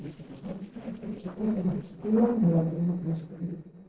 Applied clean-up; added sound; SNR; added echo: neural separator model SepFormer DNS4.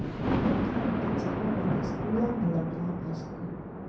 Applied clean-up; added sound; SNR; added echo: none; Thunder; -3 dB; reverberation time 0.6 s.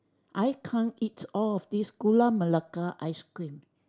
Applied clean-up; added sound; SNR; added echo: none; none; none; none.